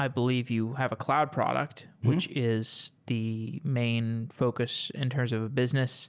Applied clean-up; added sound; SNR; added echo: none; none; none; none.